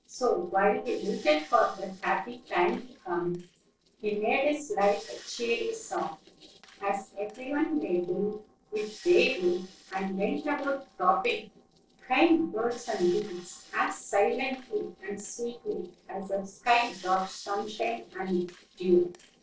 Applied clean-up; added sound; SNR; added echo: neural separator model SepFormer DNS4.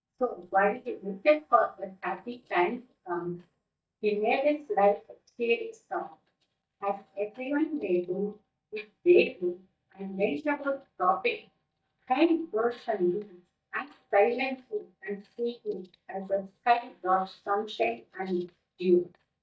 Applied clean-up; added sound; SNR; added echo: neural mask model DeepFilterNet 3.